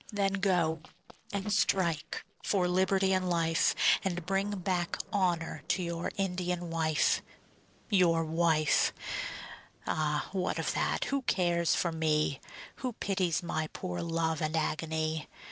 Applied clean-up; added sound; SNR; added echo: neural separator model SepFormer DNS4.